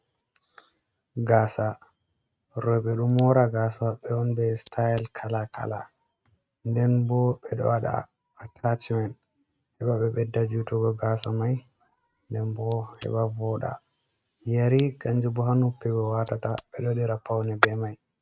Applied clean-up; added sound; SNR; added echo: neural mask model RNNoise.